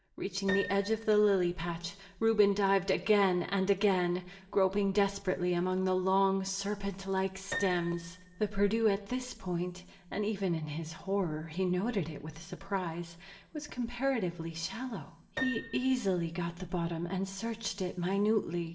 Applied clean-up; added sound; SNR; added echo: none; Piano; 12 dB; reverberation time 1.0 s.